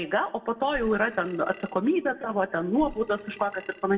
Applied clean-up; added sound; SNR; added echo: none; Burping, eructation; 19 dB; reverberation time 0.5 s.